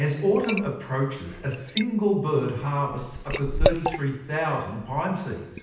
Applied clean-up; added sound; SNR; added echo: none; Liquid; 4 dB; reverberation time 0.9 s.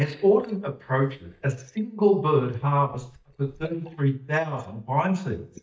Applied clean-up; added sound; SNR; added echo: neural mask model DeepFilterNet 3.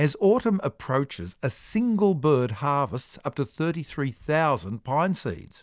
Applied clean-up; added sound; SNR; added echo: none; none; none; none.